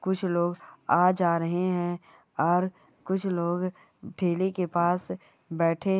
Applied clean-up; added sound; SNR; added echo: none; none; none; none.